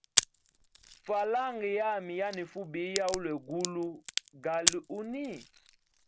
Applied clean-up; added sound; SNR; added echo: none; Crack; 2 dB; none.